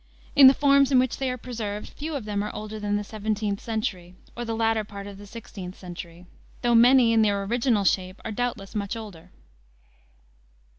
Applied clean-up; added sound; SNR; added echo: none; none; none; none.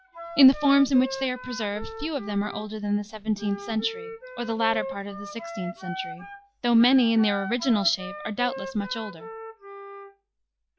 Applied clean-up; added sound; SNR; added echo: classical method log-MMSE.